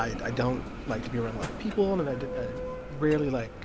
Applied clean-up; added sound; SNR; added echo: none; Bell; 7 dB; none.